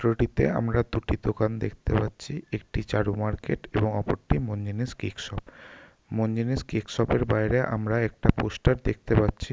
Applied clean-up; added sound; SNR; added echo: none; none; none; none.